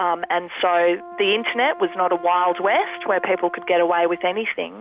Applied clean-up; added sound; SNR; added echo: none; Brass instrument; 17 dB; none.